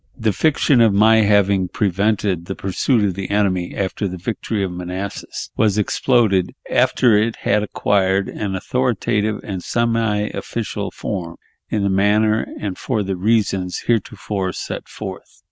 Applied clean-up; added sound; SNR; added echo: none; none; none; none.